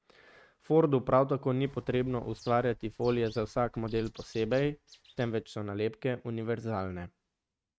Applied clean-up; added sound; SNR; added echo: neural mask model RNNoise.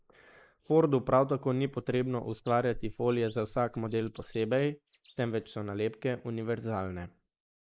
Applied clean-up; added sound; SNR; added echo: neural mask model Resemble Enhance denoiser.